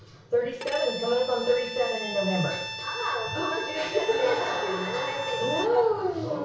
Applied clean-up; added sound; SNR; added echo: none; Bowed string instrument; 9 dB; reverberation time 0.6 s.